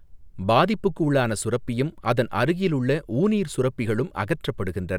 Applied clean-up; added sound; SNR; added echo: none; none; none; none.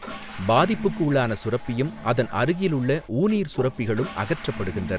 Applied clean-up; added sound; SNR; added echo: none; Toilet flush / Water; 14 dB; none.